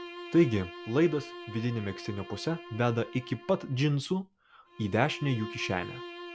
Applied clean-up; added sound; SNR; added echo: none; Bowed string instrument; 14 dB; none.